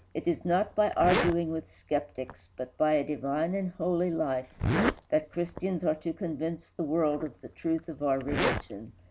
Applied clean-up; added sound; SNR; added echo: none; Zipper (clothing); 6 dB; none.